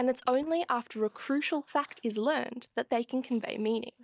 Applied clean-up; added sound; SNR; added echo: neural mask model DeepFilterNet 3.